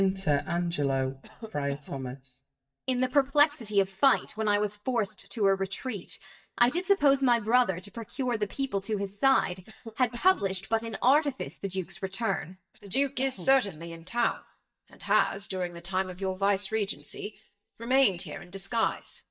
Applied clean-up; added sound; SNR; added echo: neural mask model DeepFilterNet 3.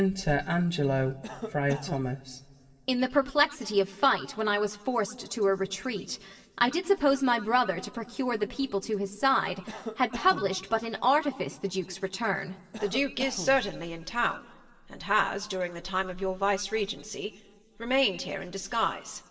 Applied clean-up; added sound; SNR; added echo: none; Cough; 14 dB; reverberation time 1.8 s.